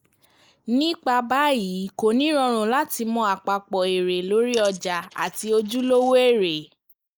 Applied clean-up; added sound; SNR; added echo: neural mask model Resemble Enhance denoiser.